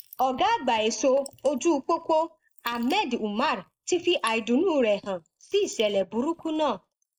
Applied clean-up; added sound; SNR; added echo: neural mask model Resemble Enhance denoiser.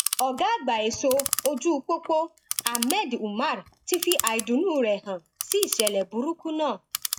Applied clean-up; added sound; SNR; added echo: classical method log-MMSE.